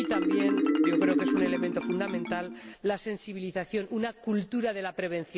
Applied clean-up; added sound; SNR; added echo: none; Marimba, xylophone; -2 dB; none.